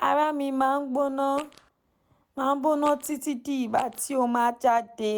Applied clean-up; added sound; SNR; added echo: none; Fart; 20 dB; none.